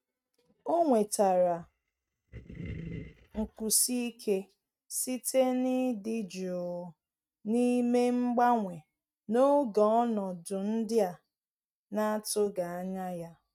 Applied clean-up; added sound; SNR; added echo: neural mask model RNNoise.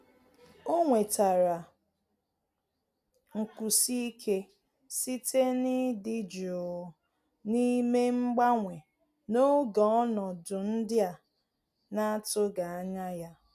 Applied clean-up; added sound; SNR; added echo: none; none; none; none.